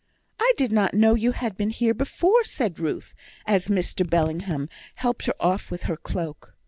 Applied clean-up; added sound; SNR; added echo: none; none; none; none.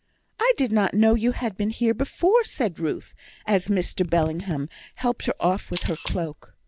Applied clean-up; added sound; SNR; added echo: none; Camera; 16 dB; none.